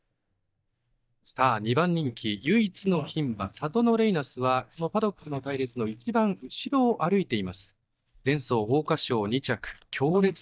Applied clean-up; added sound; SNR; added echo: neural mask model DeepFilterNet 3.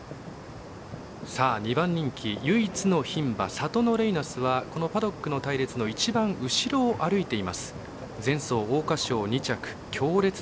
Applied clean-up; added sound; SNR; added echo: none; none; none; none.